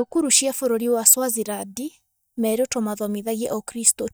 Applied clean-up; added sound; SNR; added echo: neural mask model DeepFilterNet 3.